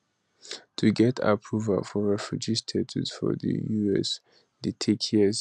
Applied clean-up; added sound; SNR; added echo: none; none; none; none.